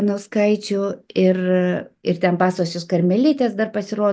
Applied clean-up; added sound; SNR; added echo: none; none; none; none.